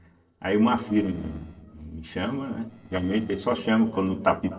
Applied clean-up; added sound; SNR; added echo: neural separator model SepFormer DNS4.